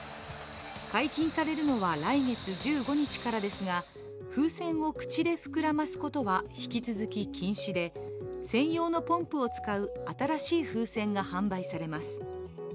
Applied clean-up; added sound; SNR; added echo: none; none; none; none.